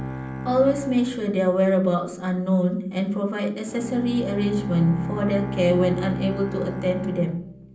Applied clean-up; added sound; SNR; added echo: none; Bowed string instrument; 10 dB; reverberation time 0.6 s.